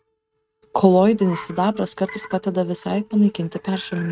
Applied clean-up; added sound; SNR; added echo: neural mask model RNNoise.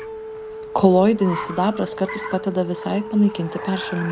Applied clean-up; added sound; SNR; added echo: none; Car + Wind instrument, woodwind instrument; 11 dB; none.